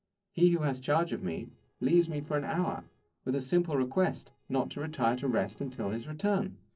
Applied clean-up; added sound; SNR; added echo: neural separator model SepFormer DNS4.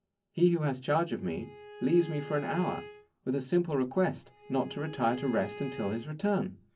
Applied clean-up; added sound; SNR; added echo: none; Bowed string instrument; 16 dB; reverberation time 0.3 s.